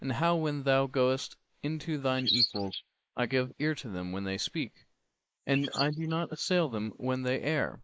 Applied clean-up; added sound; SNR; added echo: neural mask model Resemble Enhance denoiser.